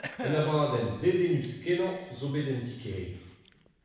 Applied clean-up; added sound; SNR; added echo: none; Chewing, mastication / Cough; 16 dB; reverberation time 1.0 s.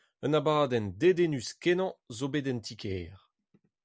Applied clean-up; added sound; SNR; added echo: none; none; none; none.